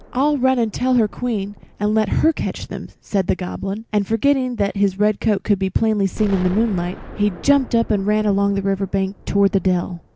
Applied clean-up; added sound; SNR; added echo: none; Explosion; 19 dB; none.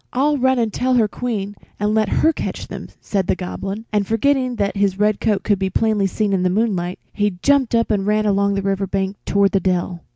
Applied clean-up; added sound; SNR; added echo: none; none; none; none.